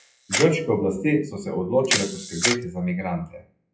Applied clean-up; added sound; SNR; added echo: classical method WPE with log-MMSE.